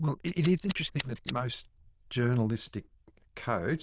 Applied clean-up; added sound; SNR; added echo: neural diffusion model UNIVERSE++.